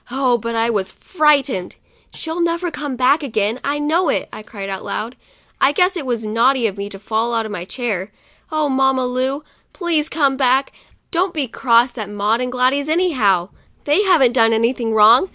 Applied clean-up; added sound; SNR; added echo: none; none; none; none.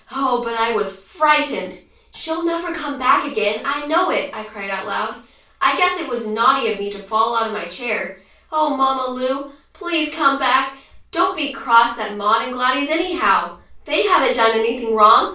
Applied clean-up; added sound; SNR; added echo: none; none; none; reverberation time 0.3 s.